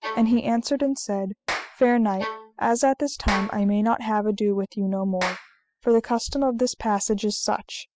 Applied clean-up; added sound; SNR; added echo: classical method spectral subtraction.